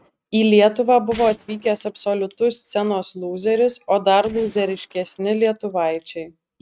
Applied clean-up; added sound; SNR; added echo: neural mask model RNNoise.